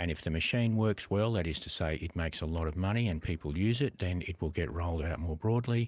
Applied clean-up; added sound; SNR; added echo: none; none; none; none.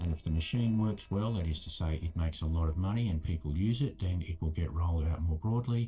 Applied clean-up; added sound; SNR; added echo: neural separator model SepFormer DNS4.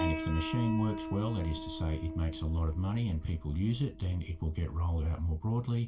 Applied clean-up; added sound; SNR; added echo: none; Piano; 9 dB; reverberation time 0.2 s.